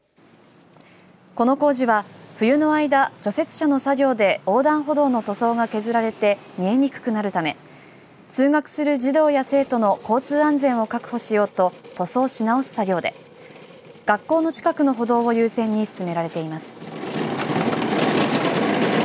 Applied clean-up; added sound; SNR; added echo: none; none; none; none.